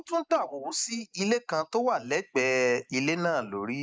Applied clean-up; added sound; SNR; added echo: neural mask model Resemble Enhance denoiser.